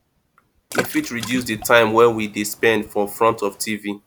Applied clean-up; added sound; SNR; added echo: none; Water / Splash, splatter; 13 dB; none.